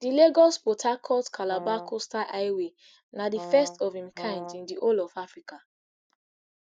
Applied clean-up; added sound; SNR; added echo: none; Brass instrument; 14 dB; none.